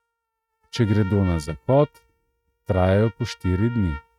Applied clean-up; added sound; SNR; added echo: neural mask model RNNoise.